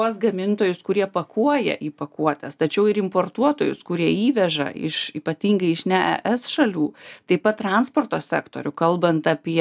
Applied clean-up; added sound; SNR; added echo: none; none; none; none.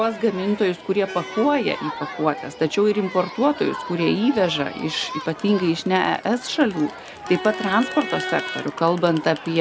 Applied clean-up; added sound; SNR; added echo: none; Crowd; 12 dB; none.